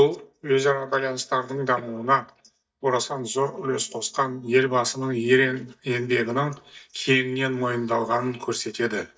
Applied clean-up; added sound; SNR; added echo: neural mask model DeepFilterNet 3.